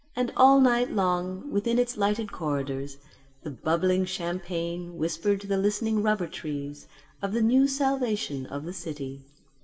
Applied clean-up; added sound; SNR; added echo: none; none; none; reverberation time 0.9 s.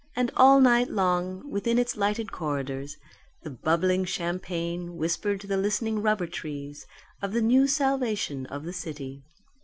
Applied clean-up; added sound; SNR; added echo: none; none; none; none.